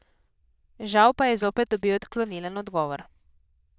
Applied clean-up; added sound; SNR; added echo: neural diffusion model UNIVERSE++.